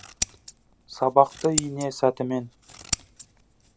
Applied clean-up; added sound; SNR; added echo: none; Scissors; 8 dB; none.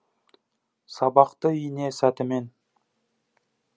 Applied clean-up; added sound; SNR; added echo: none; none; none; none.